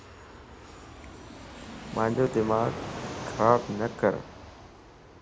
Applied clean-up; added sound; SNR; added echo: none; Fixed-wing aircraft, airplane; 11 dB; none.